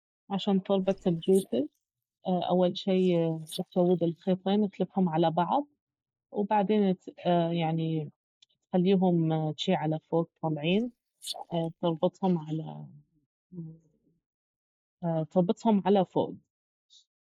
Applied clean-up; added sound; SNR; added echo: neural mask model Resemble Enhance denoiser.